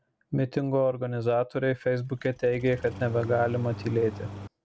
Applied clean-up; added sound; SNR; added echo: none; Engine starting; 13 dB; none.